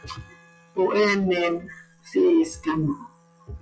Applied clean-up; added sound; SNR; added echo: classical method log-MMSE.